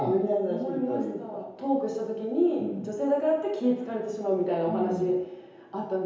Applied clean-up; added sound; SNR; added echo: none; none; none; reverberation time 1.0 s.